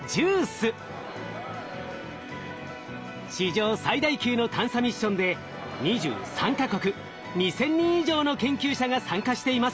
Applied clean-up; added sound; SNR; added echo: none; Crowd; 16 dB; none.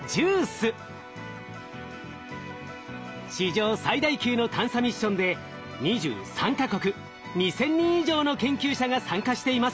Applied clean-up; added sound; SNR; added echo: none; none; none; none.